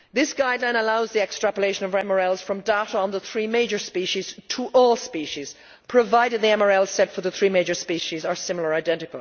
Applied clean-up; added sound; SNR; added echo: none; none; none; none.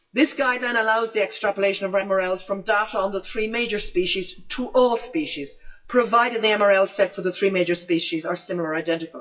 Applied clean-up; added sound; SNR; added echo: classical method WPE with log-MMSE.